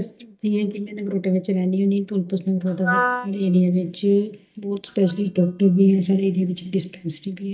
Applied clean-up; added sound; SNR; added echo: neural mask model DeepFilterNet 3.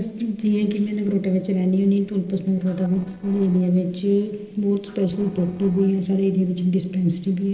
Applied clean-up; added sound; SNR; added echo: neural separator model SepFormer DNS4.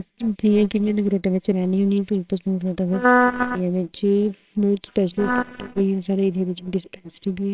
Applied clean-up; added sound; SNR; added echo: neural separator model SepFormer WHAMR!.